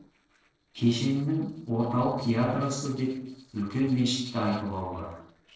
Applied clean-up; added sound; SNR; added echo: neural separator model SepFormer DNS4.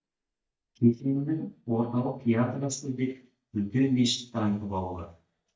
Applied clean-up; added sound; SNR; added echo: neural mask model DeepFilterNet 3.